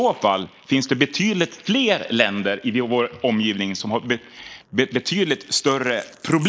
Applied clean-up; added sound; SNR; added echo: neural mask model Resemble Enhance denoiser.